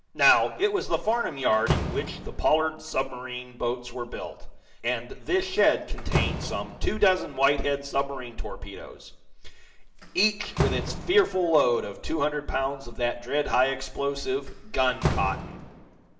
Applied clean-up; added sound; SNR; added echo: none; Slam; 9 dB; reverberation time 0.6 s.